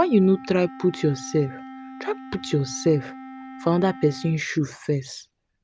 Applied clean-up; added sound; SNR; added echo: none; Wind instrument, woodwind instrument; 16 dB; none.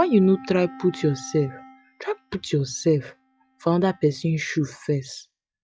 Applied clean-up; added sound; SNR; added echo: classical method log-MMSE.